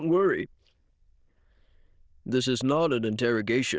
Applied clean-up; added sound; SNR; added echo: neural diffusion model UNIVERSE++.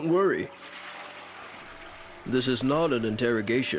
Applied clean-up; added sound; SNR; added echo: none; Toilet flush; 18 dB; none.